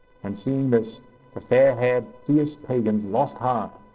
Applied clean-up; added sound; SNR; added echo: neural separator model SepFormer DNS4.